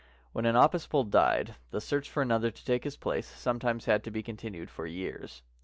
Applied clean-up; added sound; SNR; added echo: none; none; none; none.